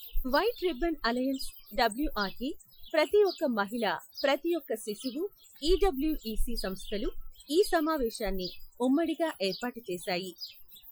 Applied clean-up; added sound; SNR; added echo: classical method Wiener filter.